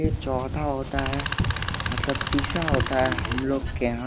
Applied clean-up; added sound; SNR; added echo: none; Wind + Tools; -1 dB; none.